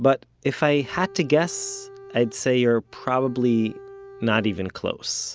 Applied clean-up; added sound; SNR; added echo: none; Bowed string instrument; 20 dB; none.